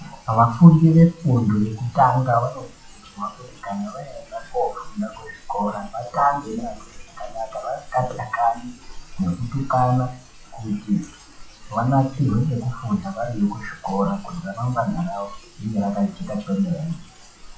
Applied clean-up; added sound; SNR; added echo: classical method WPE with log-MMSE.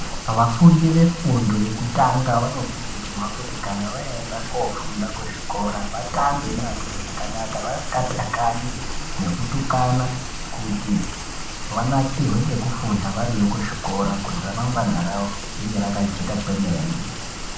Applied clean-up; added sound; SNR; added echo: none; Rain; 6 dB; reverberation time 0.5 s.